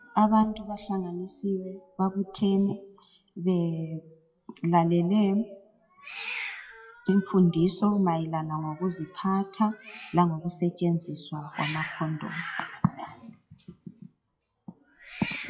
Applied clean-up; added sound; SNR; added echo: classical method WPE with log-MMSE.